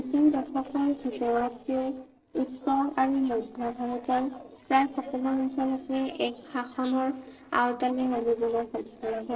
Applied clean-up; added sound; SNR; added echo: neural separator model SepFormer DNS4.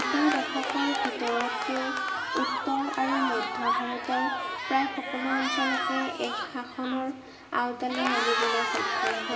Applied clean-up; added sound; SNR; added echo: none; Cheering; -1 dB; reverberation time 0.8 s.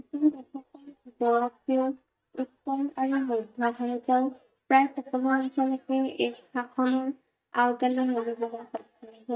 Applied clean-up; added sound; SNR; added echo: neural mask model DeepFilterNet 3.